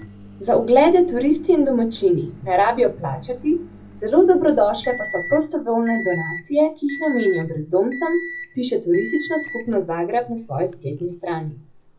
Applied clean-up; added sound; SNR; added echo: none; Microwave oven; 15 dB; reverberation time 0.4 s.